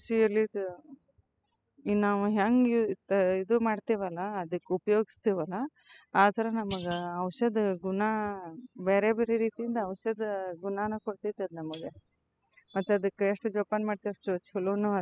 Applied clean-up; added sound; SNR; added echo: classical method spectral subtraction.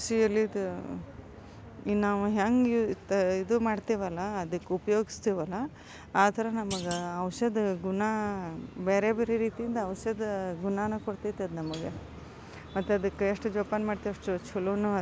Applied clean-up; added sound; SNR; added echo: none; Thump, thud; 14 dB; none.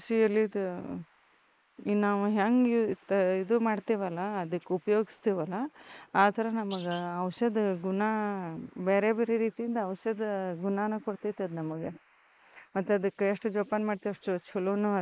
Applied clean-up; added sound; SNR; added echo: neural mask model Resemble Enhance denoiser.